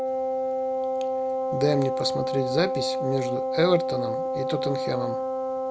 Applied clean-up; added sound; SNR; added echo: none; Wind instrument, woodwind instrument; -2 dB; none.